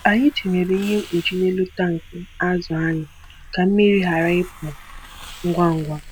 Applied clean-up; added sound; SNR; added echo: none; Hiss; 19 dB; none.